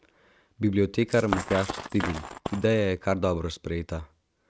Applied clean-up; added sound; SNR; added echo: neural mask model RNNoise.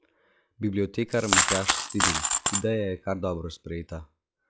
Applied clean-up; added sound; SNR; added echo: classical method log-MMSE.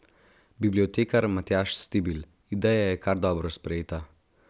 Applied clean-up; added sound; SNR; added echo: none; none; none; none.